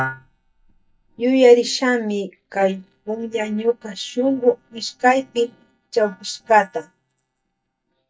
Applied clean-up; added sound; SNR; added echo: neural mask model DeepFilterNet 3.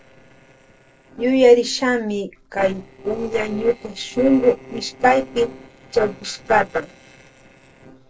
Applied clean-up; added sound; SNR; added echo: neural separator model SepFormer DNS4.